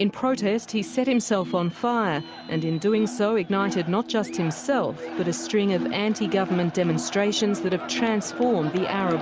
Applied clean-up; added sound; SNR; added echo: none; none; none; none.